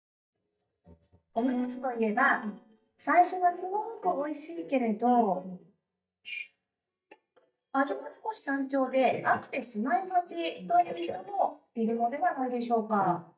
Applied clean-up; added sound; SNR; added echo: neural mask model DeepFilterNet 3.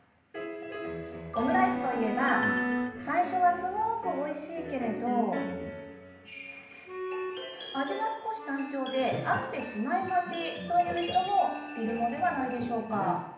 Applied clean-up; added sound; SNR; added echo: none; Bowed string instrument; 2 dB; reverberation time 0.8 s.